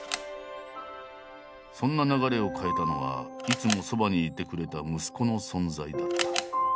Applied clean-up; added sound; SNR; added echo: none; Camera; 11 dB; none.